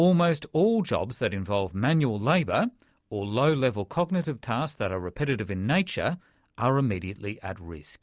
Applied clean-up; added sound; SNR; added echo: none; none; none; none.